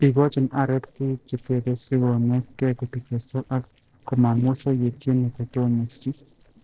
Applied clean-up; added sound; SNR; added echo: neural separator model SepFormer DNS4.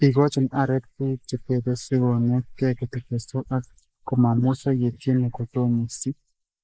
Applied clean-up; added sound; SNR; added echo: neural mask model Resemble Enhance denoiser.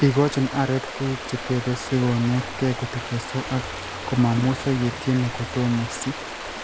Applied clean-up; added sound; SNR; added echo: none; Stream; 9 dB; none.